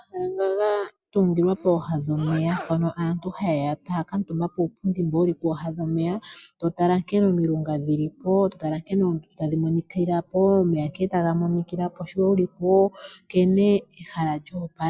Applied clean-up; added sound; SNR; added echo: none; Sneeze; 18 dB; none.